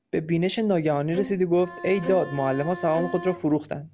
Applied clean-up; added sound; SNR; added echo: none; Bowed string instrument + Bowed string instrument; 12 dB; none.